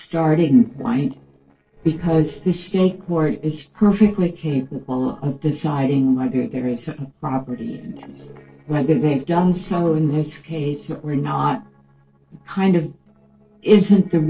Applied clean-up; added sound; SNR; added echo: neural separator model SepFormer DNS4.